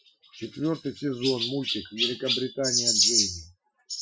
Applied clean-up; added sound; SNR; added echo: classical method Wiener filter.